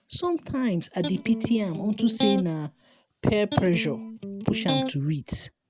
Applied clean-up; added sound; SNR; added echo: none; Electric guitar; 6 dB; none.